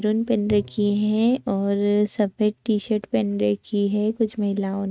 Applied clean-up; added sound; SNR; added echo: neural mask model RNNoise.